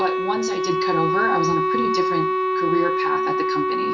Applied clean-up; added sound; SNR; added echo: none; Wind instrument, woodwind instrument; -4 dB; reverberation time 0.4 s.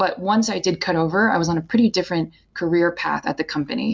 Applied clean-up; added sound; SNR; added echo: none; none; none; none.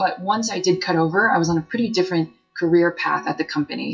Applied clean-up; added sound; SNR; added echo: classical method WPE with log-MMSE.